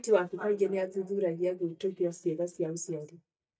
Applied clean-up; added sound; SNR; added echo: neural mask model DeepFilterNet 3.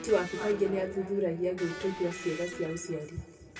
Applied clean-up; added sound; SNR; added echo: none; Electric guitar; 13 dB; reverberation time 2.5 s.